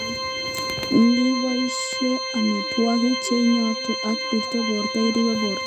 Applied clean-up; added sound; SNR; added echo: none; Organ; 5 dB; none.